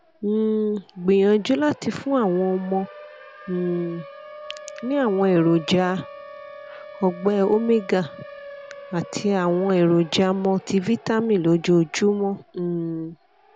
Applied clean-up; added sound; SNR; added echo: none; Siren; 20 dB; none.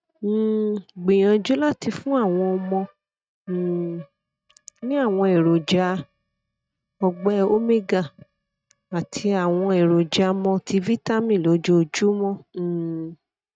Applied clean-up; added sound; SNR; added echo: neural mask model RNNoise.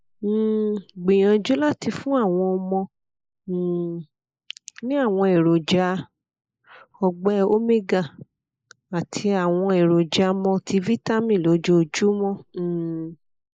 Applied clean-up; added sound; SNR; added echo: neural mask model Resemble Enhance denoiser.